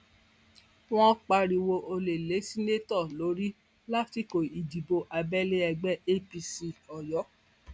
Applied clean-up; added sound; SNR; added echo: none; none; none; none.